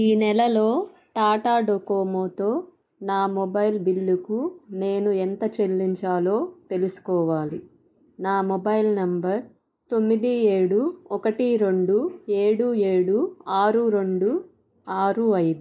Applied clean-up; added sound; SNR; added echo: neural mask model Resemble Enhance denoiser.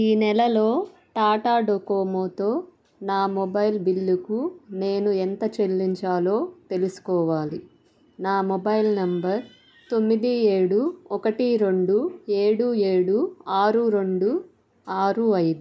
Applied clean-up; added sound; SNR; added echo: none; none; none; none.